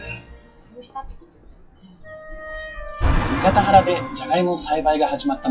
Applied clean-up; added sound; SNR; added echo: classical method WPE with log-MMSE.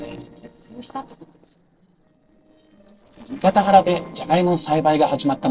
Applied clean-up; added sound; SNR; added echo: neural separator model SepFormer DNS4.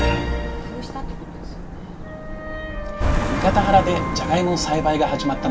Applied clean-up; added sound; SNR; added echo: none; Car passing by; 3 dB; reverberation time 0.2 s.